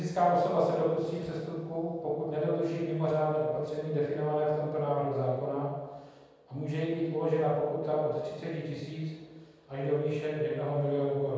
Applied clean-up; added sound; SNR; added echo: none; none; none; reverberation time 1.2 s.